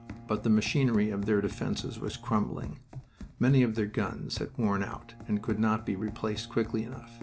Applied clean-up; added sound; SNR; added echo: none; Run + Bowed string instrument; 15 dB; none.